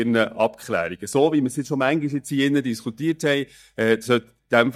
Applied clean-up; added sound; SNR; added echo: neural mask model DeepFilterNet 3.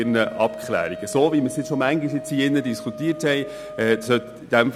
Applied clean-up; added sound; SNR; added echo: none; Wind instrument, woodwind instrument; 14 dB; none.